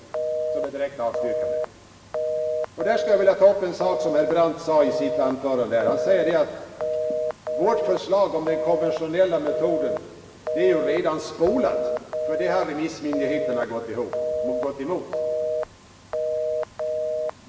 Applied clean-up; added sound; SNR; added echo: none; Telephone; 3 dB; reverberation time 2.0 s.